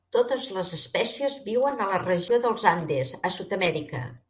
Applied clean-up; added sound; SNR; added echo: neural separator model SepFormer DNS4.